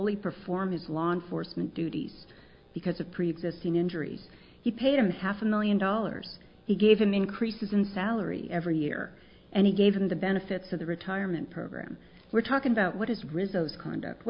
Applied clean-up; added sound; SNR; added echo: none; none; none; none.